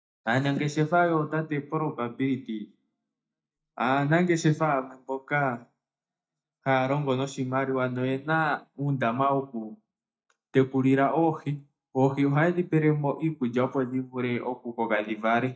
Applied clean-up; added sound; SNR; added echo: neural mask model DeepFilterNet 3.